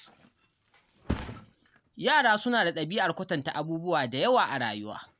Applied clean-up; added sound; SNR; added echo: none; Thump, thud; 15 dB; none.